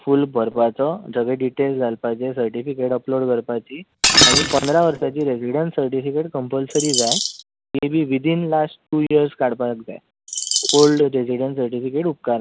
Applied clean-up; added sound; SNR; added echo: none; Shatter + Bird vocalization, bird call, bird song; 0 dB; none.